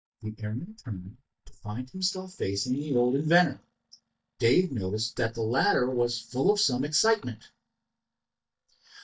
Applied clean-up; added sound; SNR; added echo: neural mask model DeepFilterNet 3.